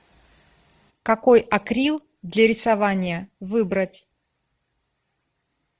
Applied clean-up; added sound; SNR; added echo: none; none; none; none.